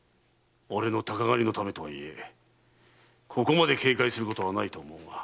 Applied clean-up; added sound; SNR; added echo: none; none; none; none.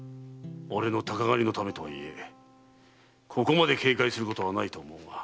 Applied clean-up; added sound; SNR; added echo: none; Guitar; 19 dB; none.